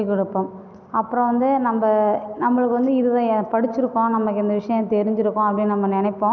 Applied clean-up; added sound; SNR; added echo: none; none; none; none.